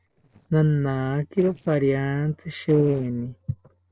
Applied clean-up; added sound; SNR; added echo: neural separator model SepFormer DNS4.